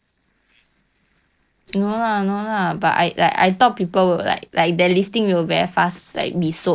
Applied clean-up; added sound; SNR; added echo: neural separator model SepFormer DNS4.